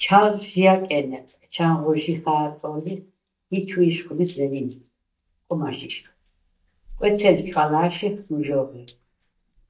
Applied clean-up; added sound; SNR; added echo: neural mask model DeepFilterNet 3.